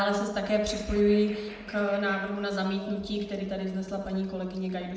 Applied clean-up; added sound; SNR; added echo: none; Gunshot, gunfire; 19 dB; reverberation time 0.7 s.